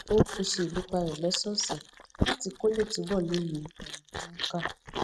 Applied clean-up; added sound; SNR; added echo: neural mask model RNNoise.